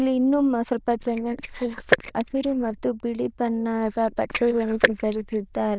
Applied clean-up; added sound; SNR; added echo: neural diffusion model UNIVERSE++.